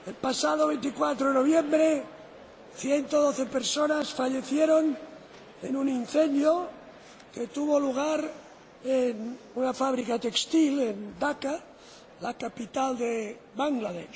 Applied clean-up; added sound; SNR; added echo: none; none; none; none.